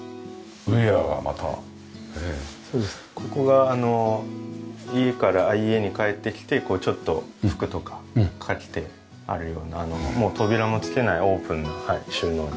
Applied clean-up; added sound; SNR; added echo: none; none; none; none.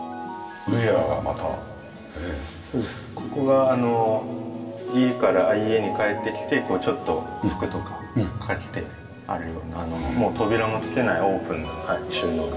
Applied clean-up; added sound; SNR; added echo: none; Mallet percussion; 13 dB; reverberation time 2.5 s.